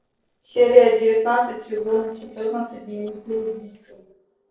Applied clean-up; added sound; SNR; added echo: neural separator model SepFormer DNS4.